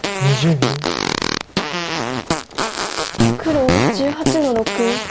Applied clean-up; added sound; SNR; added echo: none; Fart; -1 dB; none.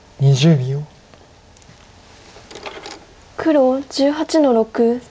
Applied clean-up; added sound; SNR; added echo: none; none; none; none.